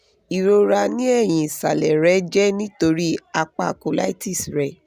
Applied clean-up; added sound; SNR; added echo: none; none; none; none.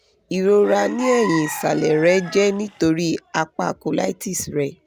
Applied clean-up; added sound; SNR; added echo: none; Chicken, rooster; 12 dB; none.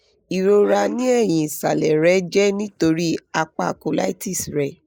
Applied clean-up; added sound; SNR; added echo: neural mask model Resemble Enhance denoiser.